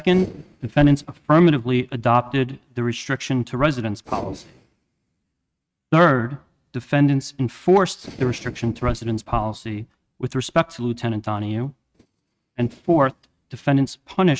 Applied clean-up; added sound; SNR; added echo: neural mask model RNNoise.